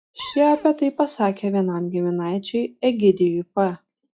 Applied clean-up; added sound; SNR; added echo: classical method log-MMSE.